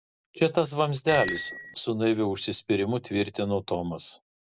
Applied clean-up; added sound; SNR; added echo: none; Bicycle bell; -3 dB; none.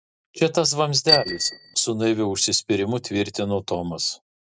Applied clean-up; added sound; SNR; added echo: neural mask model RNNoise.